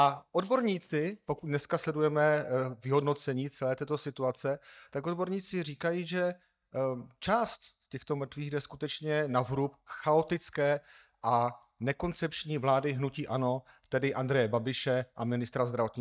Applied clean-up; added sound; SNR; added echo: neural mask model DeepFilterNet 3.